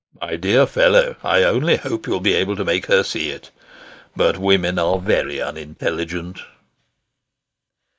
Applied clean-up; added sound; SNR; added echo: neural mask model DeepFilterNet 3.